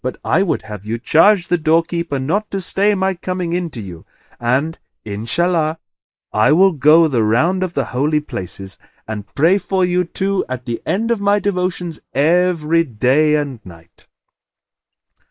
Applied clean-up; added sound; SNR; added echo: neural mask model Resemble Enhance denoiser.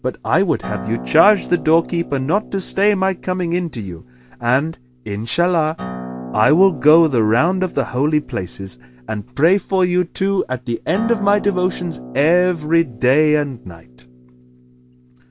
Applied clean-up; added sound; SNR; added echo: none; Acoustic guitar; 16 dB; none.